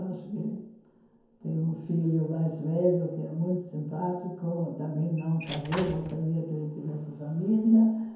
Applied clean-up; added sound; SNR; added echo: none; Squeak / Slam / Wood; 12 dB; reverberation time 0.9 s.